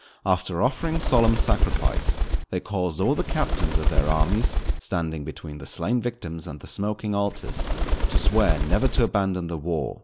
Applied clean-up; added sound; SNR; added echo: none; Bird; -4 dB; none.